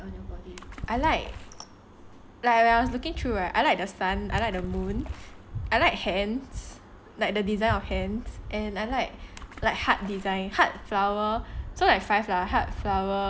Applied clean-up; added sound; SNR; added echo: none; Water / Splash, splatter; 18 dB; none.